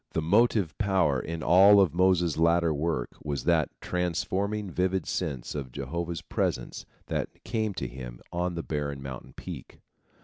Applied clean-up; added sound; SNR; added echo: none; none; none; none.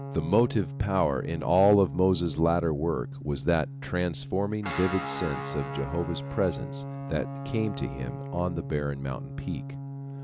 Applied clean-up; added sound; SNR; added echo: none; Guitar; 8 dB; none.